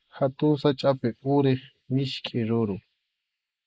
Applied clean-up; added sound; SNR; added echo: neural mask model Resemble Enhance denoiser.